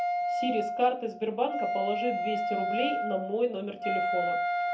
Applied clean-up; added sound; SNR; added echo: none; Wind instrument, woodwind instrument; -1 dB; reverberation time 0.3 s.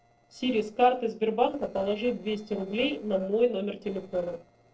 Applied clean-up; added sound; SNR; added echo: neural separator model SepFormer DNS4.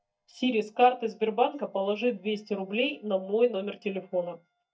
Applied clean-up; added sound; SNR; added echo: neural mask model DeepFilterNet 3.